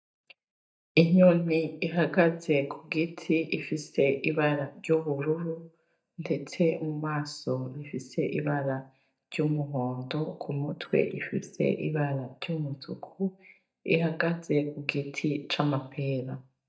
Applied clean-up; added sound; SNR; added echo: neural mask model DeepFilterNet 3.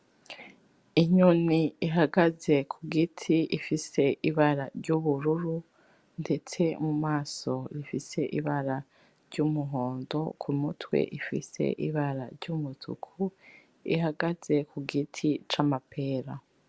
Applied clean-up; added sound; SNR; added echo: none; none; none; none.